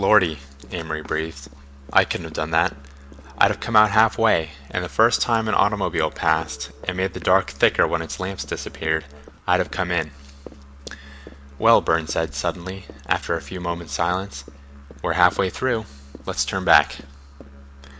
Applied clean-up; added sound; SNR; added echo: none; Run + Musical instrument; 18 dB; none.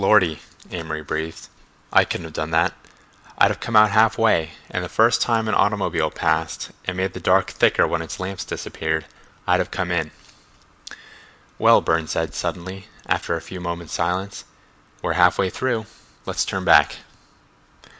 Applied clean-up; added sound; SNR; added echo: none; none; none; none.